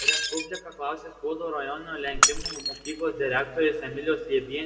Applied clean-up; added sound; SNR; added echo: none; Shatter; 1 dB; reverberation time 1.1 s.